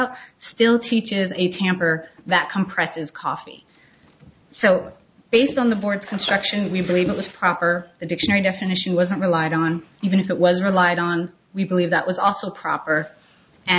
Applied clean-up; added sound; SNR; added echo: none; none; none; none.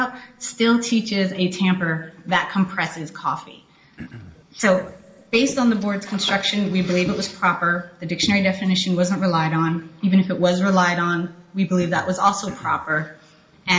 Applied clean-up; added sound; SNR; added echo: none; Cough; 17 dB; reverberation time 0.8 s.